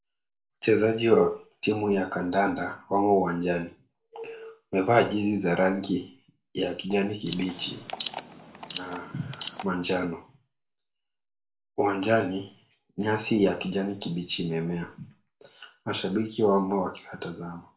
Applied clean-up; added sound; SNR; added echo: none; Alarm; 13 dB; reverberation time 0.3 s.